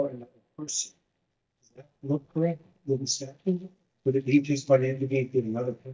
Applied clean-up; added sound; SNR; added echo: neural mask model DeepFilterNet 3.